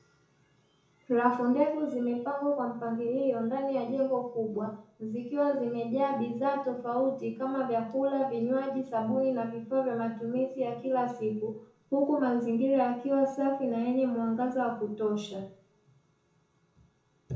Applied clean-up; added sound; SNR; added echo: none; none; none; reverberation time 0.6 s.